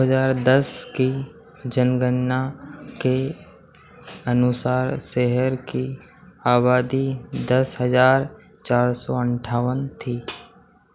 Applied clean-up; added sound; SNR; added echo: none; none; none; none.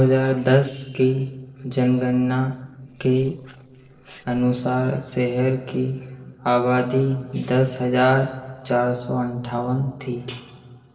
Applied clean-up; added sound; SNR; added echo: neural separator model SepFormer DNS4.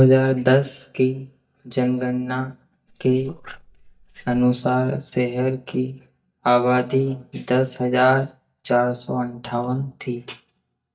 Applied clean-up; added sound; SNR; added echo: neural mask model DeepFilterNet 3.